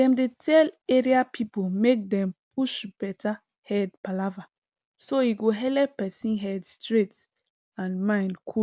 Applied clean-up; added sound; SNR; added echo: none; none; none; none.